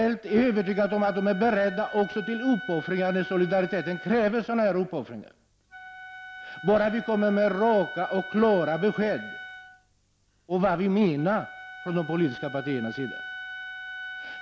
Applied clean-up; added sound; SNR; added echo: none; Wind instrument, woodwind instrument; 14 dB; none.